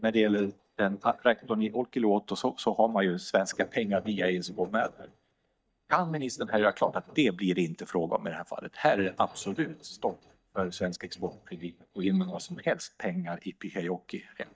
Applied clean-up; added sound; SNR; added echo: neural mask model DeepFilterNet 3.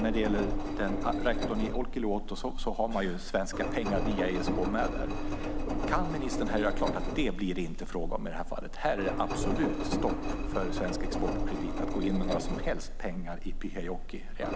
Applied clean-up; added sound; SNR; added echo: none; Engine; -2 dB; none.